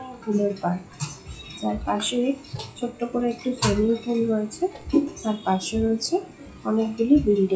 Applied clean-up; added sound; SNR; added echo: classical method WPE with log-MMSE.